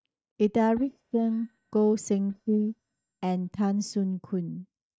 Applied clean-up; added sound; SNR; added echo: neural mask model DeepFilterNet 3.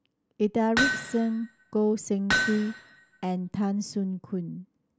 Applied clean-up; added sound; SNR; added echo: none; Hammer; 3 dB; none.